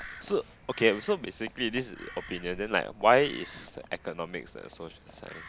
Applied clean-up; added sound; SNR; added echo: none; Crow; 18 dB; none.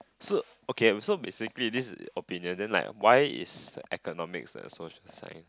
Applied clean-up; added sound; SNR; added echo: none; none; none; none.